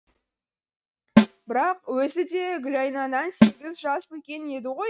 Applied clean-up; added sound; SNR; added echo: neural mask model RNNoise.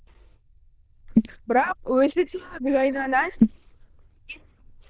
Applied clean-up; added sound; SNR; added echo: neural diffusion model UNIVERSE++.